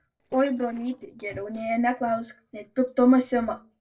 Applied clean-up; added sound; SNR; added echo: neural separator model SepFormer DNS4.